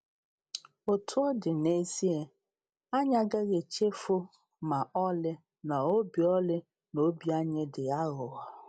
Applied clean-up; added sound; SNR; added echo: none; none; none; none.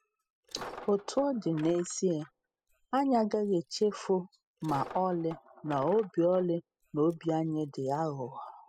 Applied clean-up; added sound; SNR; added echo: classical method spectral subtraction.